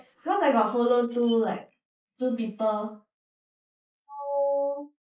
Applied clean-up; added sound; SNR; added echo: neural mask model Resemble Enhance denoiser.